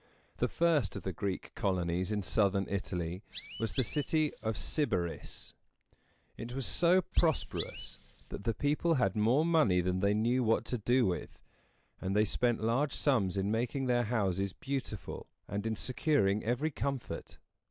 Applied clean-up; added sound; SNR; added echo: neural mask model Resemble Enhance denoiser.